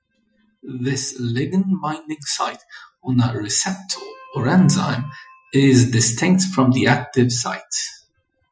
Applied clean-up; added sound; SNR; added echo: classical method Wiener filter.